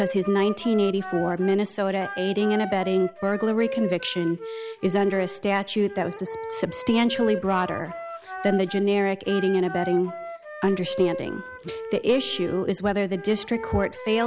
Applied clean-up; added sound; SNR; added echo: none; Wind instrument, woodwind instrument; 11 dB; none.